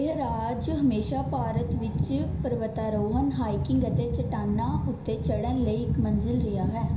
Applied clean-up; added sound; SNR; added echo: none; none; none; reverberation time 0.5 s.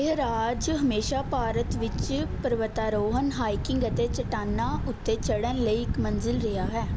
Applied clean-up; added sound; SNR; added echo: none; none; none; none.